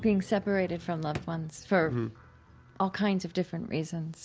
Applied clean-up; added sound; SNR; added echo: none; Drawer open or close; 15 dB; none.